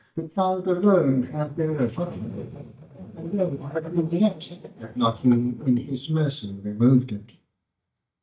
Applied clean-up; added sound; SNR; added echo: neural mask model DeepFilterNet 3.